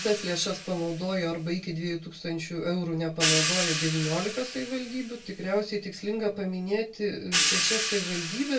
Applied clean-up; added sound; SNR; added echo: none; Hi-hat; 3 dB; reverberation time 0.2 s.